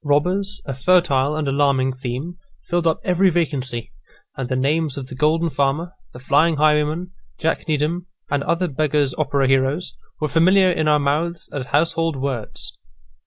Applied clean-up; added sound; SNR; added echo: none; none; none; none.